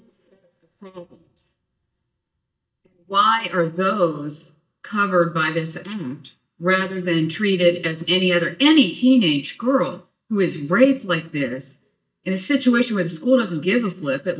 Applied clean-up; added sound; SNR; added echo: neural mask model DeepFilterNet 3.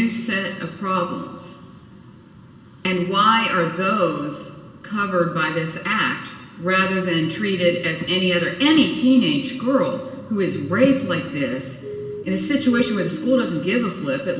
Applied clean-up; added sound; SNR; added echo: none; Siren; 9 dB; reverberation time 0.9 s.